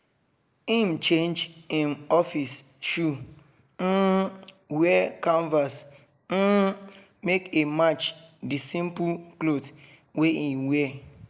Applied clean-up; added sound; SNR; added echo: none; none; none; none.